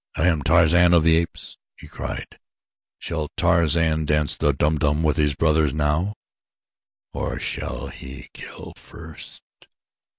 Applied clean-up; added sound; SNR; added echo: none; none; none; none.